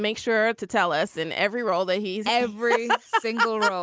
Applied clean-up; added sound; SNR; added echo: none; none; none; none.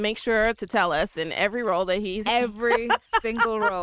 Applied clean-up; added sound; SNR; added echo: neural mask model RNNoise.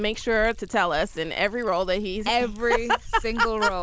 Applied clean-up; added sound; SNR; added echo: none; Liquid; 12 dB; none.